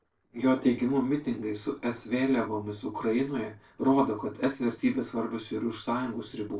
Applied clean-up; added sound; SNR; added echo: neural separator model SepFormer DNS4.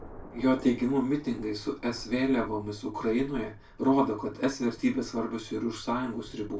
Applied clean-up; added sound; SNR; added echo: none; Thunder; 19 dB; reverberation time 0.2 s.